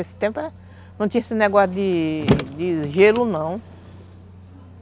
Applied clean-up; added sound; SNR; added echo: none; Car; 7 dB; none.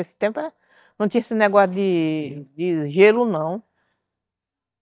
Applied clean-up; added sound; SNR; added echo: neural mask model DeepFilterNet 3.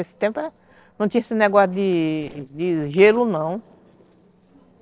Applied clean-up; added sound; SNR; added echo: neural separator model SepFormer DNS4.